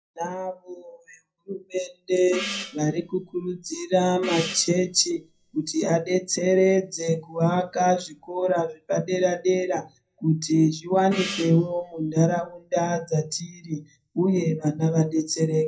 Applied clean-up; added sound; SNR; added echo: none; Gong; 12 dB; reverberation time 0.2 s.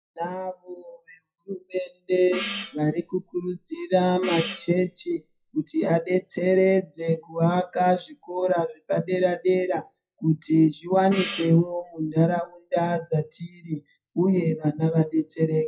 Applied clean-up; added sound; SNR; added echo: classical method WPE with log-MMSE.